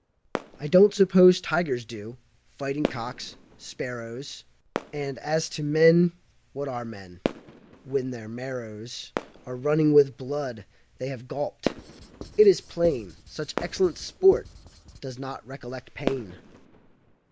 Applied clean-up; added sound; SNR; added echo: none; Fireworks + Writing; 13 dB; none.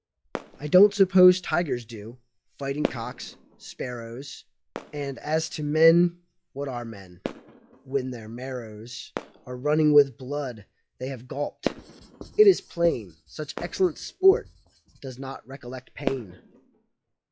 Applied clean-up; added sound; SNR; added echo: classical method log-MMSE.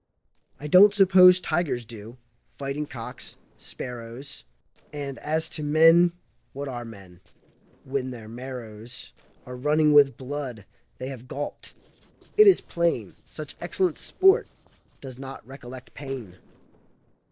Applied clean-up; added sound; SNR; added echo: neural separator model SepFormer DNS4.